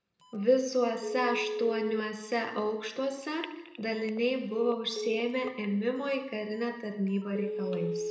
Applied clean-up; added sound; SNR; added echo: none; Telephone; 8 dB; reverberation time 0.8 s.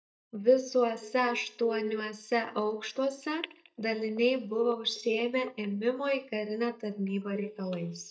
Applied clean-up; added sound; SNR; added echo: neural mask model DeepFilterNet 3.